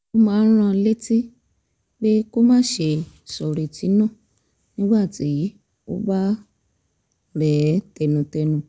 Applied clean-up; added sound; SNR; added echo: none; none; none; none.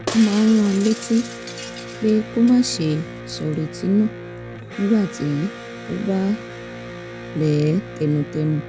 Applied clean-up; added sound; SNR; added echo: none; Shatter + Electric guitar; 12 dB; none.